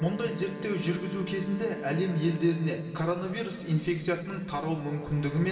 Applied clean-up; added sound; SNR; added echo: none; Wind instrument, woodwind instrument; 14 dB; reverberation time 2.4 s.